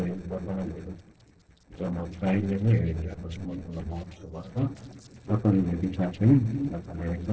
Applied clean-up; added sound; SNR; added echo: neural separator model SepFormer DNS4.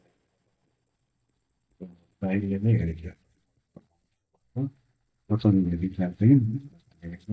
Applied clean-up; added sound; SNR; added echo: neural mask model DeepFilterNet 3.